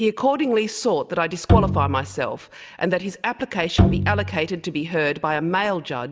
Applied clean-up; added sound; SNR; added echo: none; Bowed string instrument; -1 dB; none.